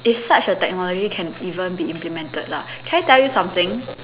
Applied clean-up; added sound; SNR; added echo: none; none; none; none.